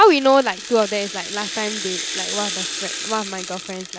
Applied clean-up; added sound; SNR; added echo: none; Rattle (instrument); 8 dB; none.